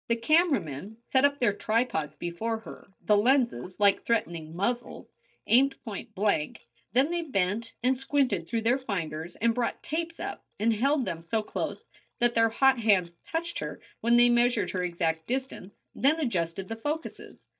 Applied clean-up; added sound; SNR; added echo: neural mask model DeepFilterNet 3.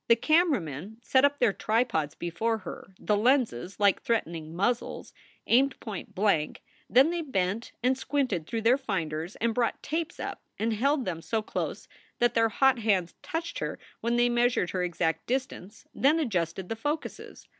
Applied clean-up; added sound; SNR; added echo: none; none; none; none.